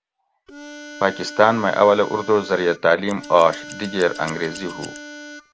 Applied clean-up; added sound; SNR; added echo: none; Harmonica + Scissors; 16 dB; none.